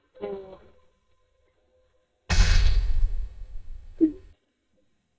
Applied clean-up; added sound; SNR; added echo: neural mask model DeepFilterNet 3.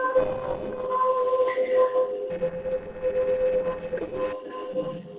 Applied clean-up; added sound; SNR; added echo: neural separator model SepFormer DNS4.